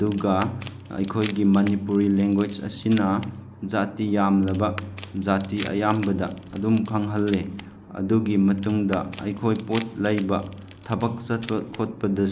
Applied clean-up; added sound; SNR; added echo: none; Wood; 17 dB; none.